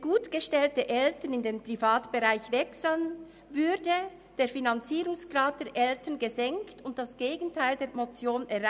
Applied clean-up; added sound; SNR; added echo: none; none; none; none.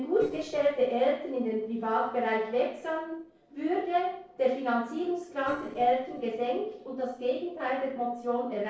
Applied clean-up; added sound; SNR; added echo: neural separator model SepFormer DNS4.